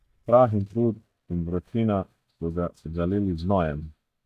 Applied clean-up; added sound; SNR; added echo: neural mask model DeepFilterNet 3.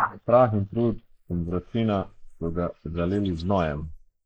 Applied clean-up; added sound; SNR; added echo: neural mask model Resemble Enhance denoiser.